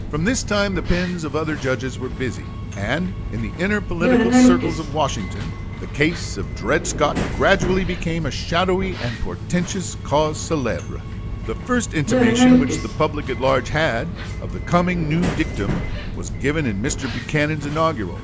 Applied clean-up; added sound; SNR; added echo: none; Subway, metro, underground; 1 dB; none.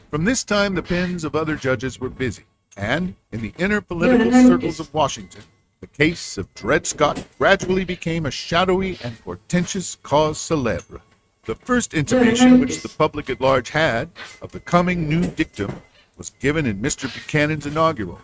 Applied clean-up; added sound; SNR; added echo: neural mask model RNNoise.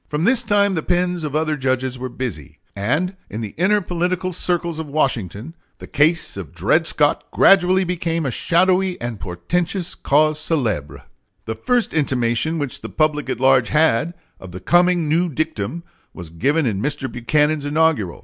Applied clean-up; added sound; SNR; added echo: none; none; none; none.